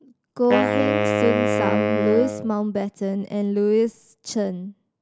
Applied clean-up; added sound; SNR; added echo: none; Wind instrument, woodwind instrument; 1 dB; none.